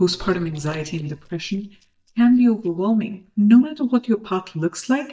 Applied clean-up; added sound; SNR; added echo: neural mask model DeepFilterNet 3.